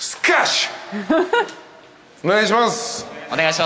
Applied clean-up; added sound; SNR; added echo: none; none; none; none.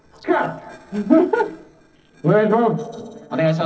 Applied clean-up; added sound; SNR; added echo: neural separator model SepFormer DNS4.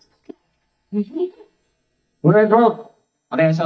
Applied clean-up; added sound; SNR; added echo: neural mask model DeepFilterNet 3.